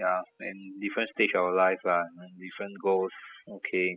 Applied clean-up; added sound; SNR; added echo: classical method spectral subtraction.